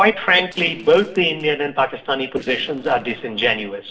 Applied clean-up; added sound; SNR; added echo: neural separator model SepFormer DNS4.